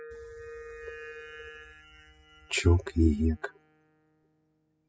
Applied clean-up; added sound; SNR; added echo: classical method spectral subtraction.